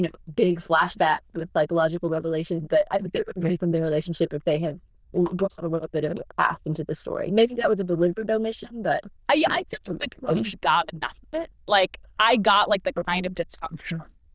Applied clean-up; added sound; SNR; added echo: neural diffusion model UNIVERSE++.